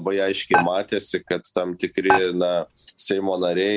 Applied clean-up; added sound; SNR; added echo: none; Dishes, pots, and pans; 3 dB; none.